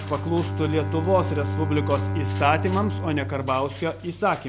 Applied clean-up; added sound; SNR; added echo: none; Bowed string instrument; 3 dB; none.